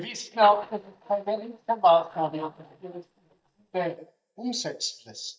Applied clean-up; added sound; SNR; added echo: neural mask model DeepFilterNet 3.